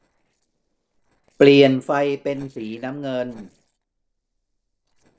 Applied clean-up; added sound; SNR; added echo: neural separator model SepFormer DNS4.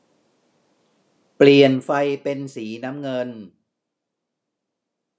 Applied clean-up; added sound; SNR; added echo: none; none; none; none.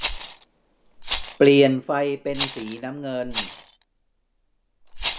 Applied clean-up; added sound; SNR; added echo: none; Rattle; 1 dB; none.